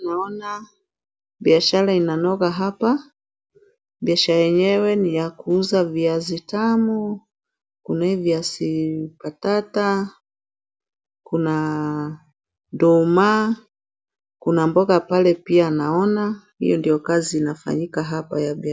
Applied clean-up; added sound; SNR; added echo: none; none; none; none.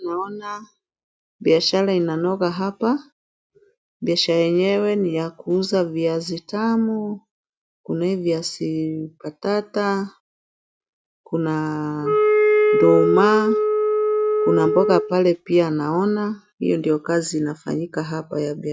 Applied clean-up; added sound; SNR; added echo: neural mask model RNNoise.